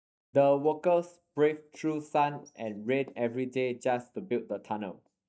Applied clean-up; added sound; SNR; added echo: neural mask model DeepFilterNet 3.